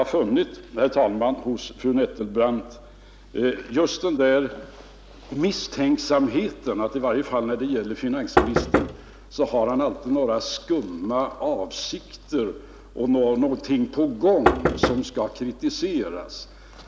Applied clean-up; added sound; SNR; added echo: none; Knock; 1 dB; none.